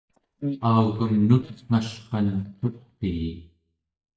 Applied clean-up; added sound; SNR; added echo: neural mask model DeepFilterNet 3.